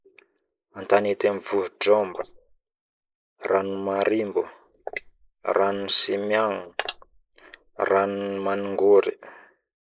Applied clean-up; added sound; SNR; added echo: neural mask model Resemble Enhance denoiser.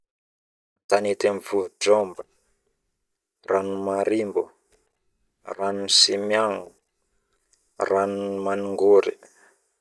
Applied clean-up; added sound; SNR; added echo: neural mask model DeepFilterNet 3.